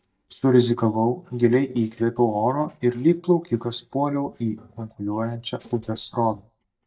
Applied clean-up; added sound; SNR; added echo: neural mask model DeepFilterNet 3.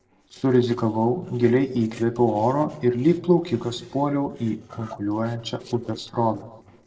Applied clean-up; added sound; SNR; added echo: neural separator model SepFormer DNS4.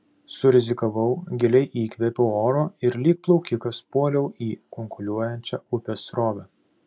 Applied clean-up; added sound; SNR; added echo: none; none; none; none.